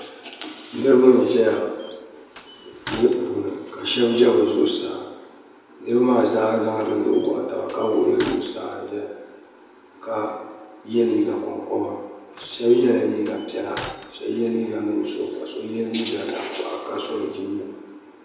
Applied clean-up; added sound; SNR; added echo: none; Slam; 17 dB; reverberation time 0.9 s.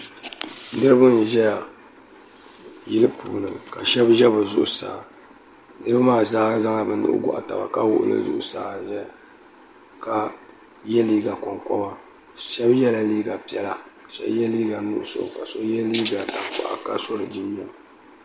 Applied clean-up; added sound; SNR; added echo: none; none; none; none.